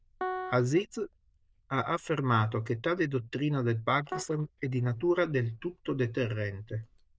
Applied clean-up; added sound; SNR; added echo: neural diffusion model UNIVERSE++.